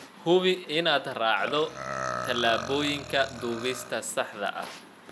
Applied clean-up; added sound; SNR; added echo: none; Burping, eructation; 8 dB; none.